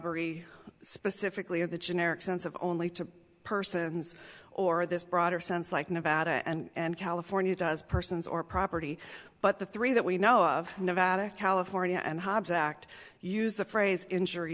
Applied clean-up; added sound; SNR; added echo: none; none; none; none.